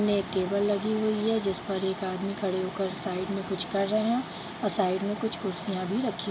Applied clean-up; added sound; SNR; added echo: none; none; none; none.